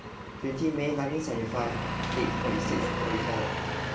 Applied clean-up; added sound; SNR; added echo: none; Engine; 0 dB; reverberation time 0.3 s.